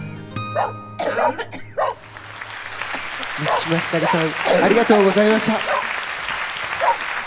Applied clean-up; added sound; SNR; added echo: none; Cough + Bark; 3 dB; none.